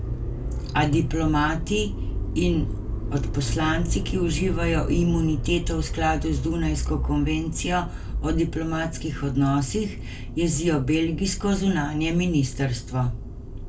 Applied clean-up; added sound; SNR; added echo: none; Motor vehicle (road); 4 dB; reverberation time 0.2 s.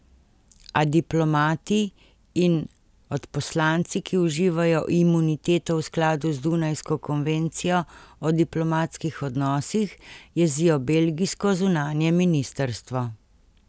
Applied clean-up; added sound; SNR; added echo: none; none; none; none.